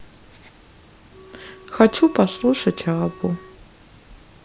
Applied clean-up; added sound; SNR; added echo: none; Wind instrument, woodwind instrument; 19 dB; none.